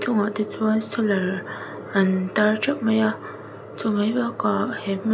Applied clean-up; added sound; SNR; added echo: none; none; none; none.